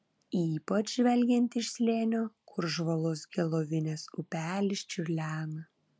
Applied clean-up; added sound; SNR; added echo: none; none; none; none.